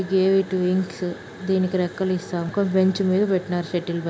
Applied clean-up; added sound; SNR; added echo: none; none; none; none.